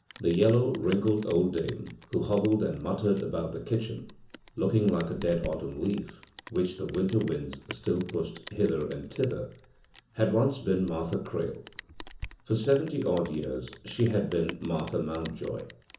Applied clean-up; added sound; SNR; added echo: none; Rain; 19 dB; reverberation time 0.8 s.